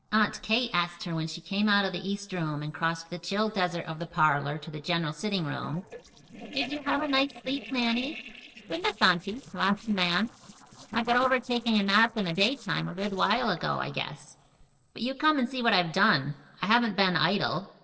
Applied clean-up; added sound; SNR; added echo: neural separator model SepFormer DNS4.